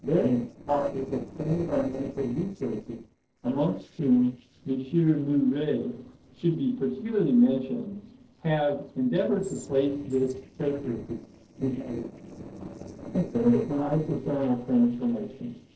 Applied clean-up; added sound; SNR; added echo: neural separator model SepFormer DNS4.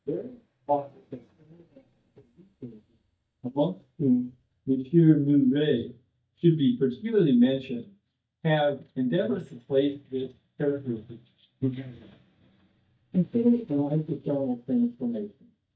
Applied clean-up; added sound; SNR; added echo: neural mask model DeepFilterNet 3.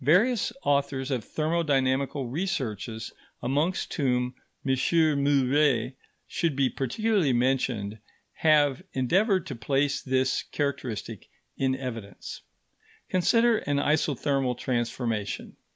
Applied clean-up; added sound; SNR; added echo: none; none; none; none.